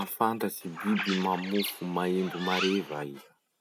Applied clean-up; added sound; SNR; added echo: none; Bird; 7 dB; none.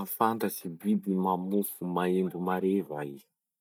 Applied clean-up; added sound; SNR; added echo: neural mask model DeepFilterNet 3.